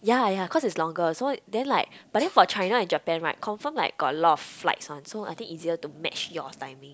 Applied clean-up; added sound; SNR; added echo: none; none; none; none.